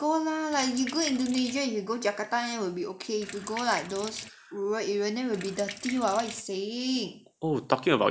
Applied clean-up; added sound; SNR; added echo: none; Sink (filling or washing); 12 dB; none.